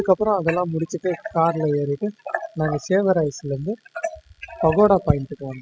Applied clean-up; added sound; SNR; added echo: classical method spectral subtraction.